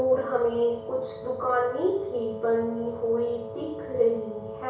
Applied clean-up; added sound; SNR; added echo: none; Wind instrument, woodwind instrument; 11 dB; reverberation time 0.6 s.